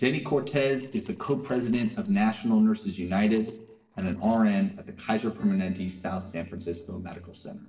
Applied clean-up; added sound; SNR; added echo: neural separator model SepFormer DNS4.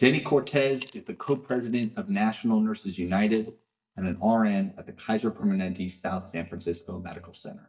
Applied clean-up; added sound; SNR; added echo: neural mask model DeepFilterNet 3.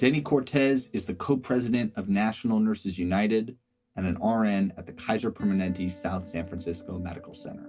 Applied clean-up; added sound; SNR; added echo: none; none; none; none.